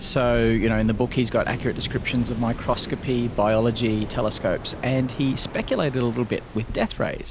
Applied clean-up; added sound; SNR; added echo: none; Waves, surf; 10 dB; none.